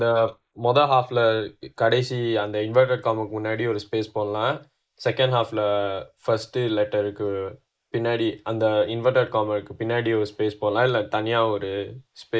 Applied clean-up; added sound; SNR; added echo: neural mask model Resemble Enhance denoiser.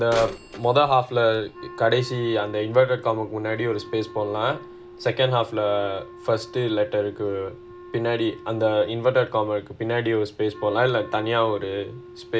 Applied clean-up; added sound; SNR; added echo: none; Wind instrument, woodwind instrument + Bird vocalization, bird call, bird song / Telephone; 17 dB; none.